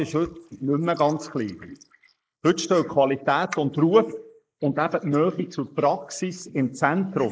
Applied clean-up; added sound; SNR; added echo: neural mask model Resemble Enhance denoiser.